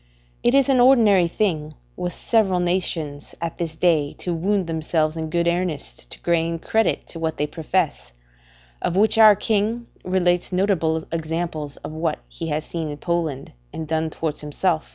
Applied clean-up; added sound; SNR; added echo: none; none; none; none.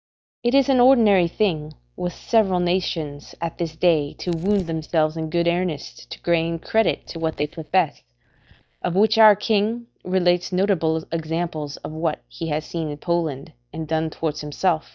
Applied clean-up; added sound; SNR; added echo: neural mask model DeepFilterNet 3.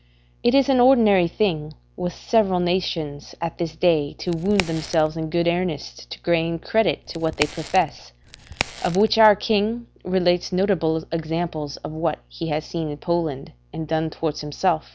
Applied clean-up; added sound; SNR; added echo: none; Crack; 10 dB; none.